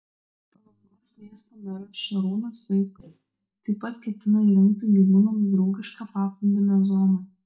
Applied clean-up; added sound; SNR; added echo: neural mask model DeepFilterNet 3.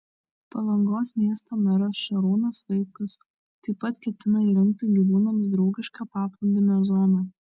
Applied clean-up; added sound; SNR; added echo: none; none; none; none.